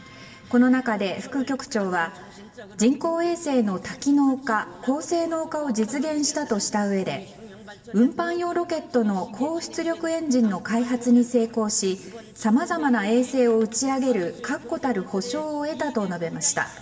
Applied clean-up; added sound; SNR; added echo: none; none; none; reverberation time 1.9 s.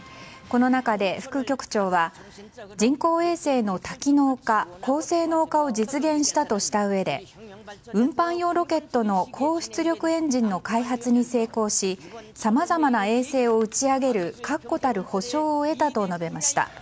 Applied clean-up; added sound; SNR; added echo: none; none; none; none.